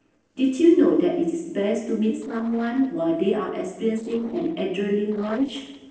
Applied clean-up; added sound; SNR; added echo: neural separator model SepFormer DNS4.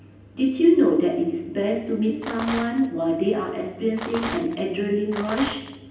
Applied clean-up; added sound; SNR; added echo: none; Rattle; 10 dB; reverberation time 0.9 s.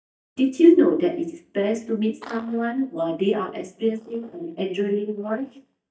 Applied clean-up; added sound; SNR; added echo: neural mask model DeepFilterNet 3.